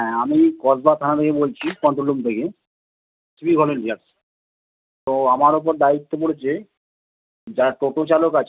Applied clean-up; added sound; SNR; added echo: neural mask model RNNoise.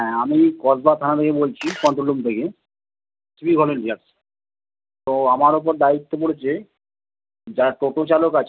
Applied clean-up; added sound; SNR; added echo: none; Camera; 11 dB; none.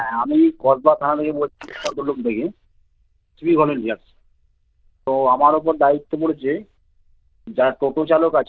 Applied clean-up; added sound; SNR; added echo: neural diffusion model UNIVERSE++.